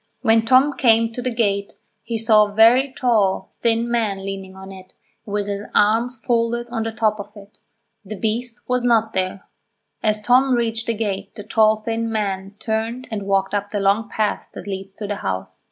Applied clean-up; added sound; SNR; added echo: none; none; none; none.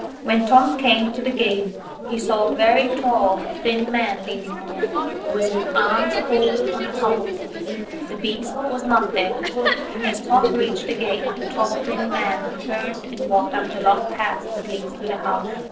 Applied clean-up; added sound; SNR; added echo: neural separator model SepFormer DNS4.